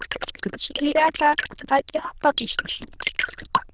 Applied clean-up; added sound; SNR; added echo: neural diffusion model UNIVERSE++.